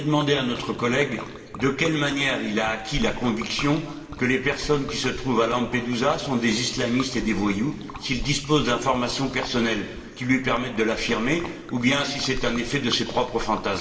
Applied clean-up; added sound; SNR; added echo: none; Liquid; 18 dB; reverberation time 2.1 s.